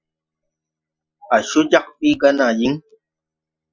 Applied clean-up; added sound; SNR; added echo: classical method Wiener filter.